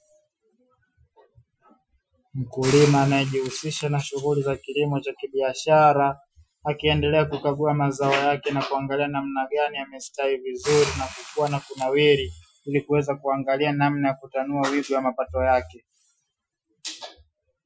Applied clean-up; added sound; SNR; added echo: classical method Wiener filter.